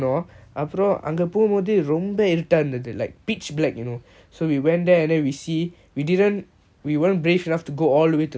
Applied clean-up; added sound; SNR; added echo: none; none; none; none.